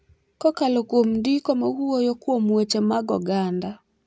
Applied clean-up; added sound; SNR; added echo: none; none; none; none.